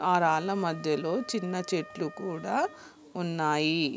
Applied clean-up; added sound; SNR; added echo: none; Wind instrument, woodwind instrument; 20 dB; none.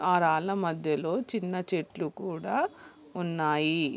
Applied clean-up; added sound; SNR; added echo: none; none; none; none.